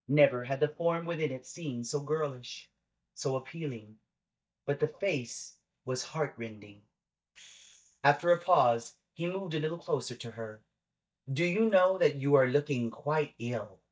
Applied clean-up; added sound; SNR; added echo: neural mask model DeepFilterNet 3.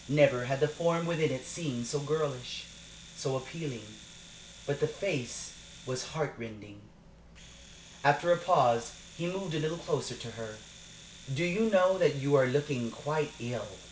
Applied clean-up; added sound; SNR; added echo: none; Domestic sounds, home sounds; 20 dB; none.